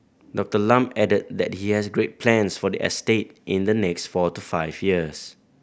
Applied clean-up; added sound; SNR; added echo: none; none; none; none.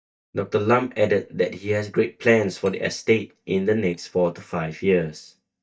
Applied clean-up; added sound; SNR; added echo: neural mask model DeepFilterNet 3.